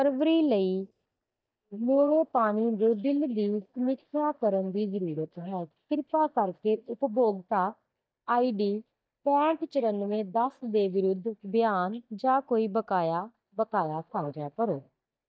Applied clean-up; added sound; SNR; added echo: neural mask model DeepFilterNet 3.